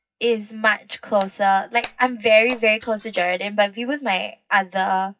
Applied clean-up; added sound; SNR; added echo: classical method WPE with log-MMSE.